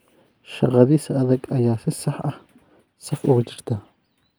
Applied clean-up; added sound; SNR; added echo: none; none; none; none.